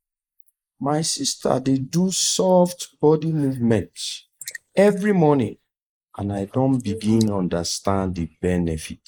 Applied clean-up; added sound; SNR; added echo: neural mask model Resemble Enhance denoiser.